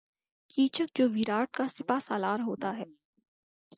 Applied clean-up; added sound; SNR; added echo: neural mask model Resemble Enhance denoiser.